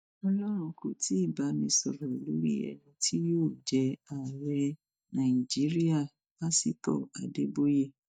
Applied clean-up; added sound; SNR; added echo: neural mask model DeepFilterNet 3.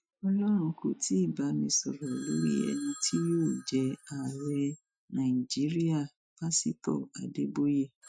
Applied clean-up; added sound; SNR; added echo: classical method Wiener filter.